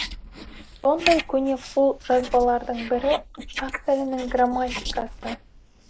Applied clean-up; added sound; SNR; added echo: neural mask model Resemble Enhance denoiser.